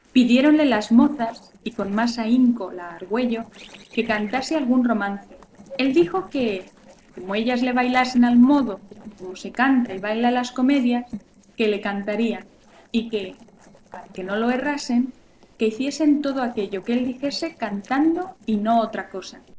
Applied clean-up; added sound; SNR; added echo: neural separator model SepFormer DNS4.